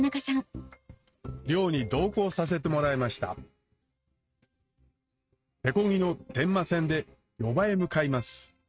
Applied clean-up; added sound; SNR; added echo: neural mask model RNNoise.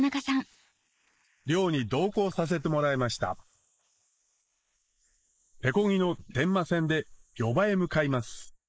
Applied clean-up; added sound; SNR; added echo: neural mask model Resemble Enhance denoiser.